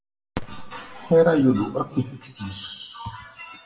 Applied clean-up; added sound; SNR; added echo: none; none; none; reverberation time 0.7 s.